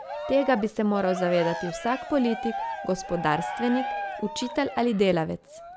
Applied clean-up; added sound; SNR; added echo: none; Cheering; 8 dB; none.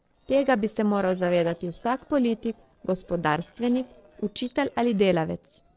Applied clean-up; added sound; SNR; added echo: neural separator model SepFormer DNS4.